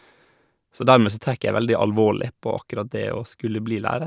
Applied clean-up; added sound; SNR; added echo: none; none; none; none.